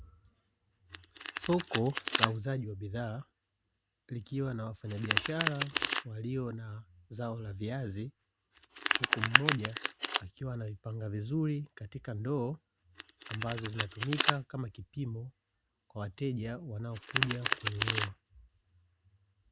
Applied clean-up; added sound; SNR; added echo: none; Domestic sounds, home sounds; 0 dB; none.